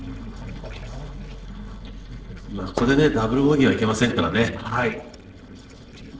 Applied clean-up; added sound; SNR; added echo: neural separator model SepFormer DNS4.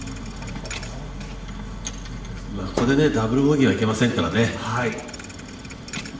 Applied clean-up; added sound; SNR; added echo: none; Thump, thud; 14 dB; reverberation time 0.8 s.